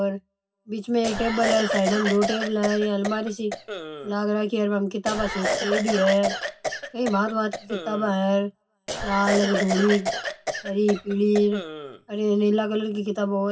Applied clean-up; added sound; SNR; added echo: none; Cough; 6 dB; reverberation time 0.4 s.